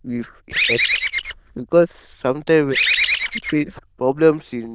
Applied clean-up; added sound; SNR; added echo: neural diffusion model UNIVERSE++.